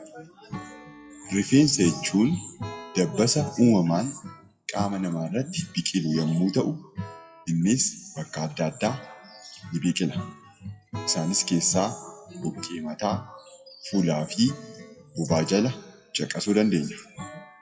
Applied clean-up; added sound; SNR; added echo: classical method WPE with log-MMSE.